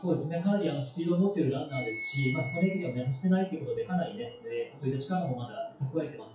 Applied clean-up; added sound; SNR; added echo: classical method WPE with log-MMSE.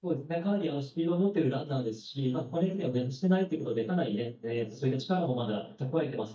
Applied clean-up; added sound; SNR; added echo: neural mask model DeepFilterNet 3.